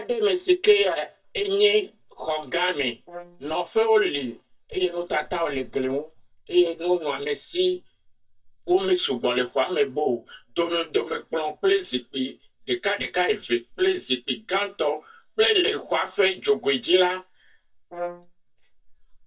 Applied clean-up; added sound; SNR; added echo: neural mask model DeepFilterNet 3.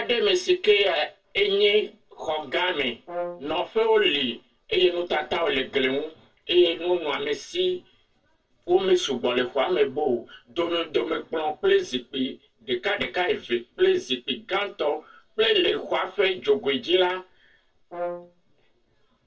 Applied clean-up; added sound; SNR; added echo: neural separator model SepFormer DNS4.